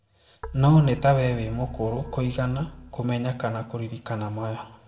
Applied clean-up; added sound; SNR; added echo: none; Keyboard (musical); 16 dB; reverberation time 1.3 s.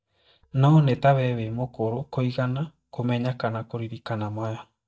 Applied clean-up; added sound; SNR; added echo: neural mask model DeepFilterNet 3.